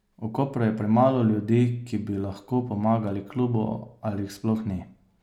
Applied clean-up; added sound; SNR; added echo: none; none; none; none.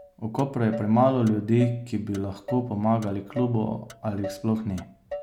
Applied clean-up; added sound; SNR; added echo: none; Motor vehicle (road); 15 dB; none.